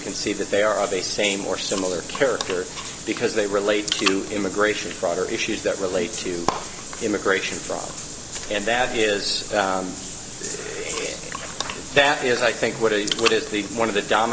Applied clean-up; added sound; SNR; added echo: none; Bathtub (filling or washing) / Water; 8 dB; none.